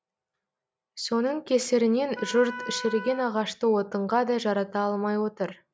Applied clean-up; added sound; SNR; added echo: none; Wind instrument, woodwind instrument; 14 dB; none.